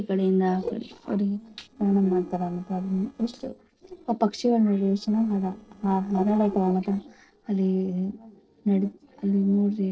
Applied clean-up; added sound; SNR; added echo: neural separator model SepFormer DNS4.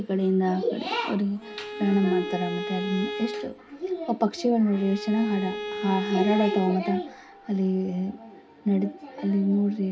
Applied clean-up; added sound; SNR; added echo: none; Bowed string instrument; 9 dB; reverberation time 0.3 s.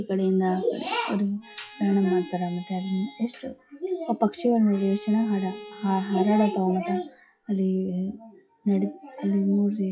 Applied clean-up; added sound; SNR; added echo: classical method WPE with log-MMSE.